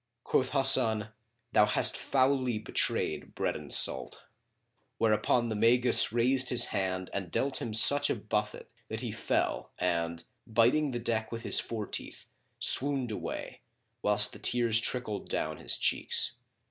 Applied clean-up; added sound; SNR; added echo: none; none; none; none.